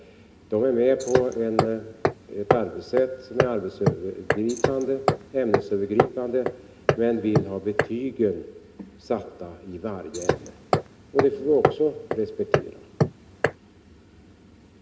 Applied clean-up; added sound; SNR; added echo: none; Hammer; 0 dB; reverberation time 0.3 s.